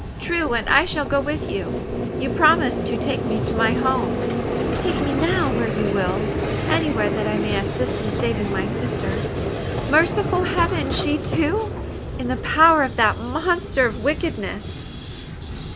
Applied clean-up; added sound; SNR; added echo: none; Vehicle; 2 dB; none.